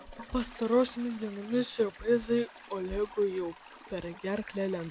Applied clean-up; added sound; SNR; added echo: none; Toilet flush; 19 dB; none.